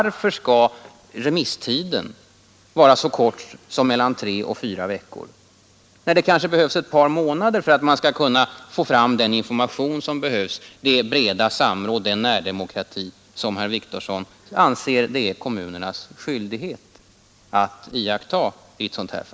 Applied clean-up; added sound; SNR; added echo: none; none; none; none.